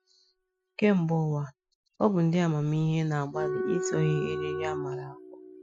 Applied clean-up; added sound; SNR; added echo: classical method Wiener filter.